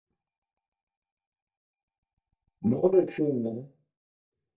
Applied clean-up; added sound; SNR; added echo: neural mask model DeepFilterNet 3.